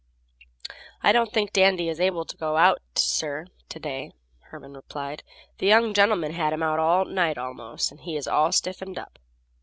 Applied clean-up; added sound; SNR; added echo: none; none; none; none.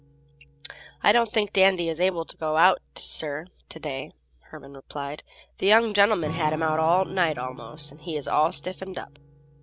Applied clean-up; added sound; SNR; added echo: none; Acoustic guitar / Strum; 18 dB; none.